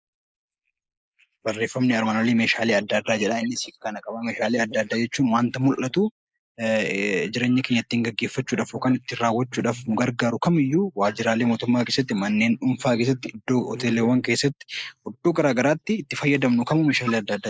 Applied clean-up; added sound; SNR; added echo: neural mask model Resemble Enhance denoiser.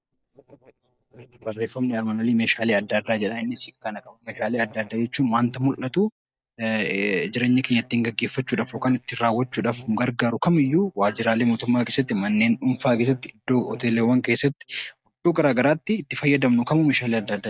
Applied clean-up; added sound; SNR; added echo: neural mask model DeepFilterNet 3.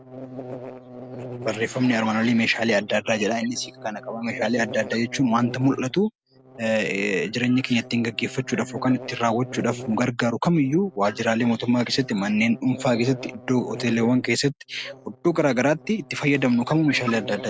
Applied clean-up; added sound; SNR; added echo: none; Buzz; 16 dB; none.